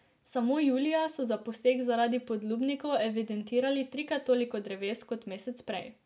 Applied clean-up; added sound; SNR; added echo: none; none; none; none.